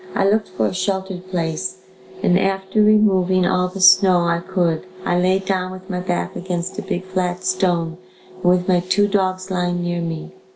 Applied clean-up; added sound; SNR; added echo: none; none; none; none.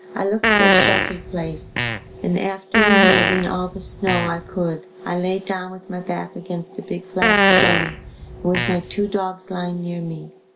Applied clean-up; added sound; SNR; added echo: none; Fart; -4 dB; none.